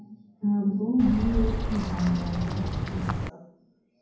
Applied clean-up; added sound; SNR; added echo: none; Bird vocalization, bird call, bird song; 1 dB; reverberation time 0.9 s.